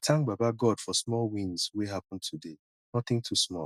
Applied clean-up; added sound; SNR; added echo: none; none; none; none.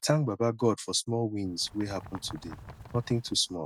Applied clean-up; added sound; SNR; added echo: none; Bird; 16 dB; none.